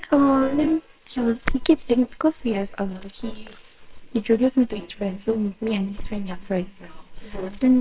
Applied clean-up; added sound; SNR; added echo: neural separator model SepFormer WHAMR!.